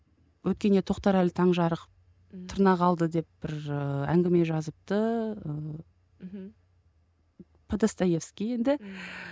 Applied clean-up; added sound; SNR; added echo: none; none; none; none.